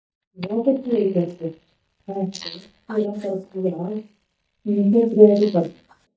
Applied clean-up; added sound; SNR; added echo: neural mask model DeepFilterNet 3.